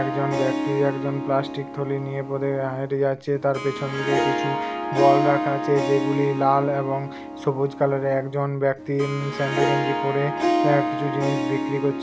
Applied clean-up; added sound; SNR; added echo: none; Harp; 2 dB; none.